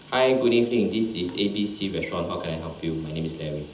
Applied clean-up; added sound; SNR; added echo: none; none; none; reverberation time 1.2 s.